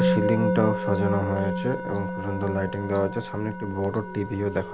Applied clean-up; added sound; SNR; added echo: none; Musical instrument; 2 dB; none.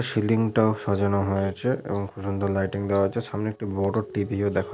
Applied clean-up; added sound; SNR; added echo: none; none; none; none.